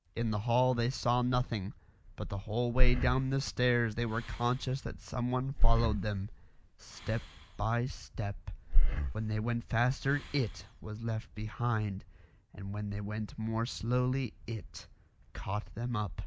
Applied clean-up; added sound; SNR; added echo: none; Breathing; -4 dB; none.